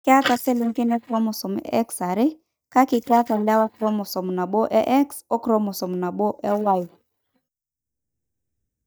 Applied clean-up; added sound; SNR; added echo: neural mask model DeepFilterNet 3.